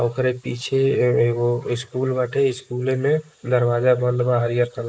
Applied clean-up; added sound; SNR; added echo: neural mask model Resemble Enhance denoiser.